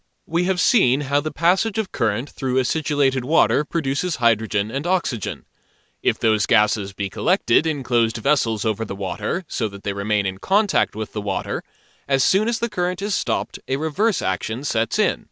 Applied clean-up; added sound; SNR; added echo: none; none; none; none.